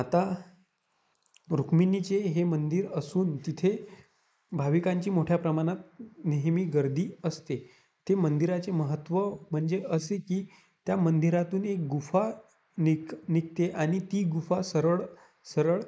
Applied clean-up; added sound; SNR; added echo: neural mask model Resemble Enhance denoiser.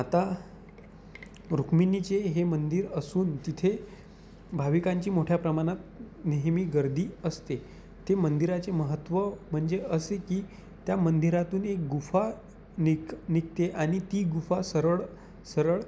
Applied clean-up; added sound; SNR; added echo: none; none; none; none.